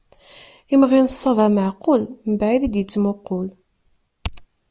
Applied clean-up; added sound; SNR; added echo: none; none; none; none.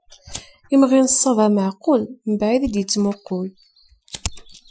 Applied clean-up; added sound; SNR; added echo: classical method Wiener filter.